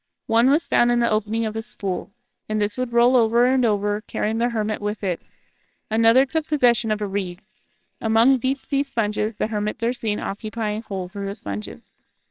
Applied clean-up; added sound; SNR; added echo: neural separator model SepFormer WHAMR!.